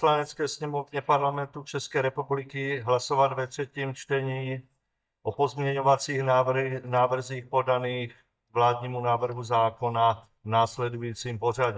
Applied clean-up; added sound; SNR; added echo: neural mask model DeepFilterNet 3.